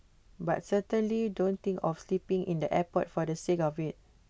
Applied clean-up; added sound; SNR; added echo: none; none; none; none.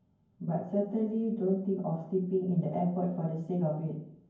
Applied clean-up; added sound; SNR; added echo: none; none; none; reverberation time 0.9 s.